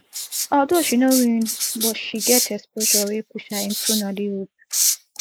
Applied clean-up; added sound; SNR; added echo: neural mask model Resemble Enhance denoiser.